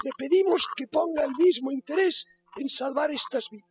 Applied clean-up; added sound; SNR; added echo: classical method spectral subtraction.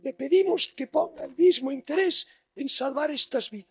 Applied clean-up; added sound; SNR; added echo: neural mask model DeepFilterNet 3.